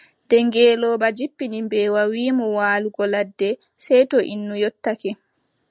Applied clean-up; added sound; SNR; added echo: none; none; none; none.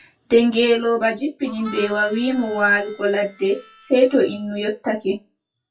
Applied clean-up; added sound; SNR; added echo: classical method WPE with log-MMSE.